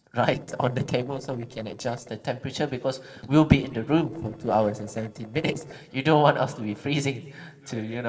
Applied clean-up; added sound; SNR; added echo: neural separator model SepFormer DNS4.